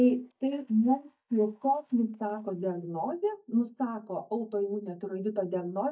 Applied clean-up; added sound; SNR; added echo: neural mask model DeepFilterNet 3.